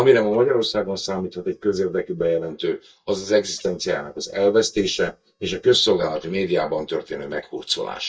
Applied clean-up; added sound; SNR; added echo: neural mask model DeepFilterNet 3.